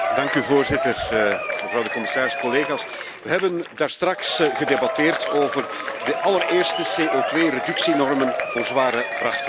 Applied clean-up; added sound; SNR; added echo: none; Applause / Crowd / Cheering; 3 dB; none.